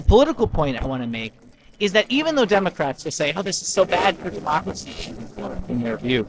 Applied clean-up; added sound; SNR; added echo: neural separator model SepFormer DNS4.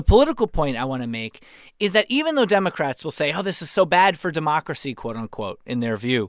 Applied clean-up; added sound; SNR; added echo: none; none; none; none.